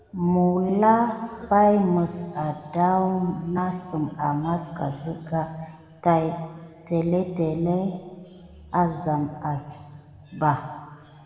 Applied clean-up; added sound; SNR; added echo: none; none; none; reverberation time 1.7 s.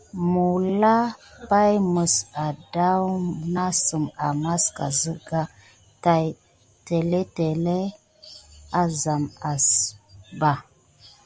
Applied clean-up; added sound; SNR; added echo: none; none; none; none.